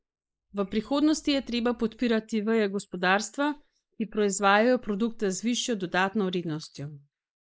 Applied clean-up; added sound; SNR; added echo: neural mask model Resemble Enhance denoiser.